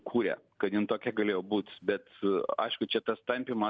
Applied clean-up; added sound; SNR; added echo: none; none; none; none.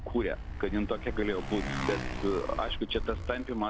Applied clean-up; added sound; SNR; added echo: none; Motorcycle; 4 dB; none.